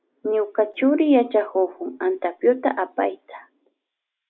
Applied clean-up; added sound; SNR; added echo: neural mask model Resemble Enhance denoiser.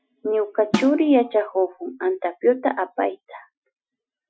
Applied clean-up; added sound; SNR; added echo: classical method Wiener filter.